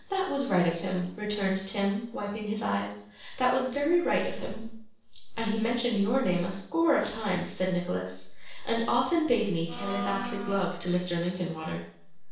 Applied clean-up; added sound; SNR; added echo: neural separator model SepFormer DNS4.